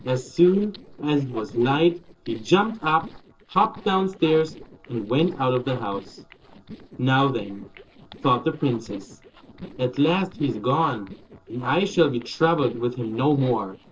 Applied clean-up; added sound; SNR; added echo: neural separator model SepFormer DNS4.